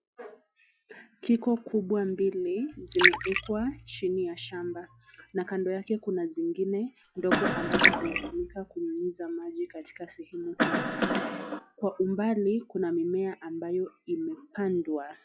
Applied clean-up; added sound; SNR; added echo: classical method log-MMSE.